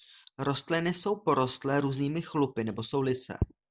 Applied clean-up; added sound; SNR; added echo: none; none; none; none.